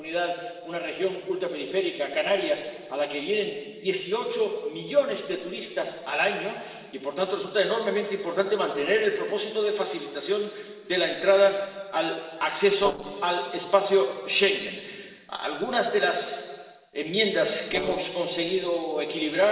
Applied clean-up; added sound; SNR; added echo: neural separator model SepFormer DNS4.